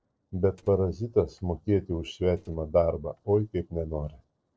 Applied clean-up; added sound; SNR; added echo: neural separator model SepFormer DNS4.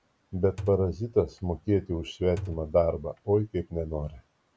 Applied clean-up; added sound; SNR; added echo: none; Thump, thud; 14 dB; none.